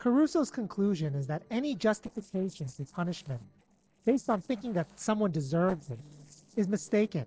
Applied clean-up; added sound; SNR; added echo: neural separator model SepFormer DNS4.